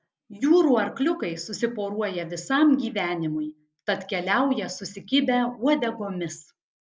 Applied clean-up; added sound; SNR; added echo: none; none; none; none.